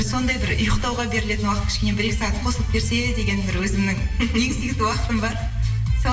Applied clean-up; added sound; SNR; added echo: none; none; none; reverberation time 1.1 s.